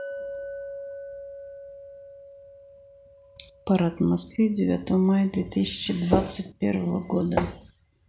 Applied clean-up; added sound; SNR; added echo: none; Chink, clink; 16 dB; none.